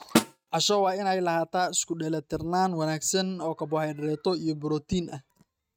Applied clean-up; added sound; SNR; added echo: neural mask model RNNoise.